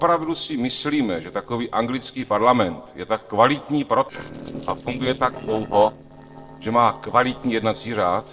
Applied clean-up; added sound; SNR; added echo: neural separator model SepFormer DNS4.